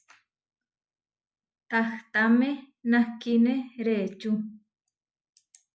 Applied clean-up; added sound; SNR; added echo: none; none; none; none.